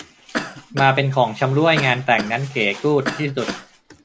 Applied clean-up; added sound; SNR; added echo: none; Cough; 11 dB; none.